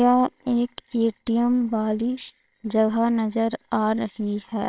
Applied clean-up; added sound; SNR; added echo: neural separator model SepFormer WHAMR!.